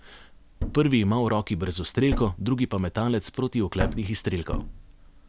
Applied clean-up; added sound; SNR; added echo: none; Thump, thud; 9 dB; none.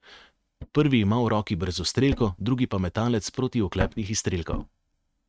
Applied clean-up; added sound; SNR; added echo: neural mask model RNNoise.